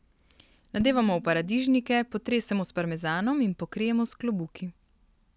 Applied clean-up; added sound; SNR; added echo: none; Dishes, pots, and pans; 17 dB; none.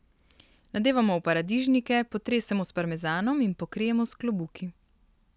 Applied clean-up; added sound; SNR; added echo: none; none; none; none.